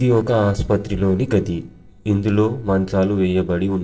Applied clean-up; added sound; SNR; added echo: neural separator model SepFormer DNS4.